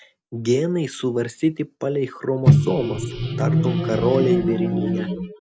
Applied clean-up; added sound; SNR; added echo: none; Microwave oven; -3 dB; none.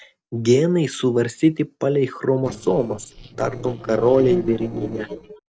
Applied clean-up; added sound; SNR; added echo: neural separator model SepFormer DNS4.